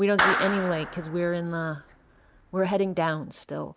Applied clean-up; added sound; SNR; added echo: none; Clapping; 4 dB; none.